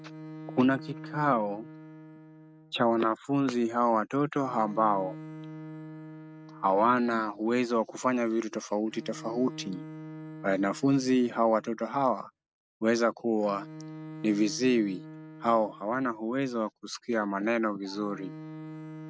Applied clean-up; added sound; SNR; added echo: neural mask model RNNoise.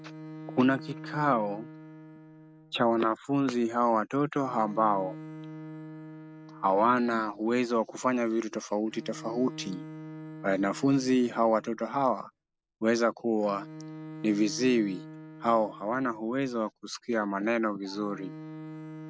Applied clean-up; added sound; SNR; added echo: none; Bowed string instrument; 16 dB; none.